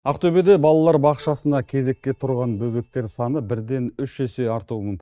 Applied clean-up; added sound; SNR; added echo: neural mask model DeepFilterNet 3.